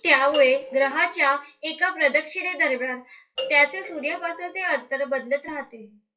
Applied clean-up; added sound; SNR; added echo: classical method WPE with log-MMSE.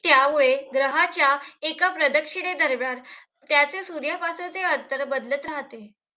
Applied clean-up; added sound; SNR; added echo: none; none; none; none.